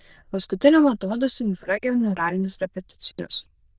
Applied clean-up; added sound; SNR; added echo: neural diffusion model UNIVERSE++.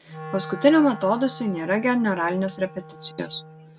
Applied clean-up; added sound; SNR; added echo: none; Wind instrument, woodwind instrument; 16 dB; none.